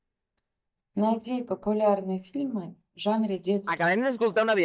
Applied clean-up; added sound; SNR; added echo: neural mask model DeepFilterNet 3.